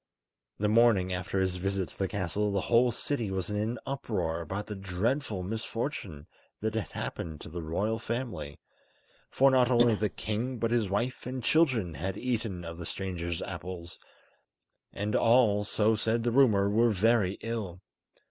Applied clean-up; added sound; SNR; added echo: neural mask model Resemble Enhance denoiser.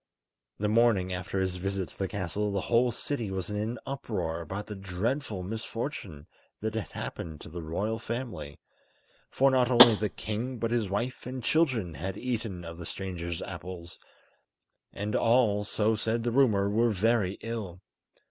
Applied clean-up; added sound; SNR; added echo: none; Tap; -1 dB; none.